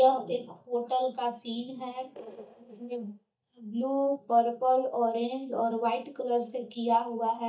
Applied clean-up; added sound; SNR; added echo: neural mask model DeepFilterNet 3.